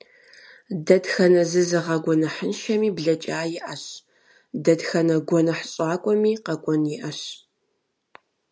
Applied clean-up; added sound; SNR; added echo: none; none; none; none.